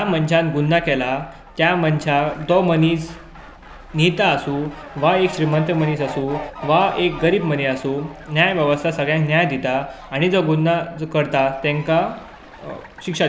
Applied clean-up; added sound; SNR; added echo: none; Fowl; 18 dB; none.